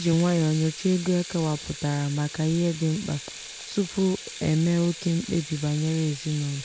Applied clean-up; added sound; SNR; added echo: none; Sink (filling or washing) / Water tap, faucet; 10 dB; none.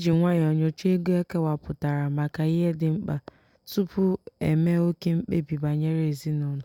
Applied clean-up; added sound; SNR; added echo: none; none; none; none.